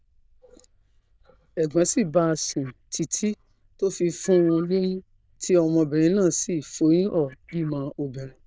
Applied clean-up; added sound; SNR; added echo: neural diffusion model UNIVERSE++.